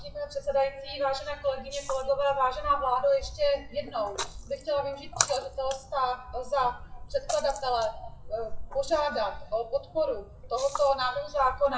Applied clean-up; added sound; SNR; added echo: classical method WPE with log-MMSE.